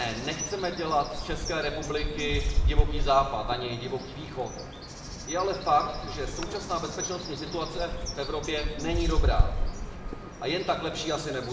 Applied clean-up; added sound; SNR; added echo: none; Bird; -1 dB; reverberation time 1.1 s.